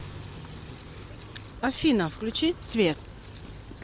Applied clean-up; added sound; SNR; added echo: none; none; none; none.